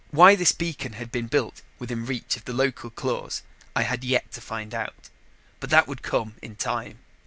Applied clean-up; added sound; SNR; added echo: none; none; none; none.